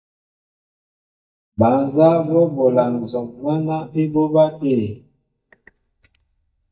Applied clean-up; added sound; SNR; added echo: neural mask model DeepFilterNet 3.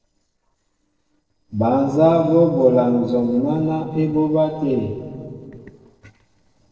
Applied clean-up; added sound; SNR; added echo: neural separator model SepFormer DNS4.